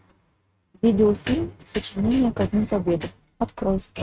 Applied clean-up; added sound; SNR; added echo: neural mask model RNNoise.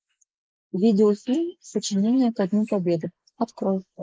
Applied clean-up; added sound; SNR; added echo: neural mask model Resemble Enhance denoiser.